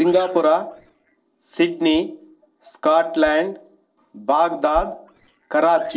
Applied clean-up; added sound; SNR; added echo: neural separator model SepFormer DNS4.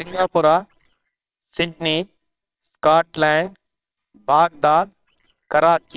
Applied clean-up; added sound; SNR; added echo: neural separator model SepFormer WHAMR!.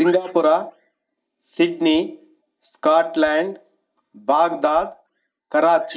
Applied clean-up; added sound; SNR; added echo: neural mask model DeepFilterNet 3.